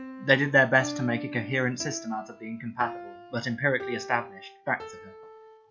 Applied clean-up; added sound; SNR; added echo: none; Piano; 13 dB; none.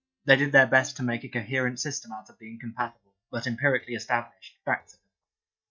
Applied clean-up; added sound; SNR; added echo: neural mask model DeepFilterNet 3.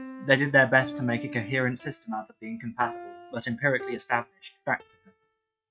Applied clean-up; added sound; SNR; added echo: neural mask model RNNoise.